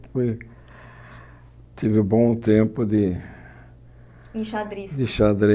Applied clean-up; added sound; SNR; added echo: none; none; none; none.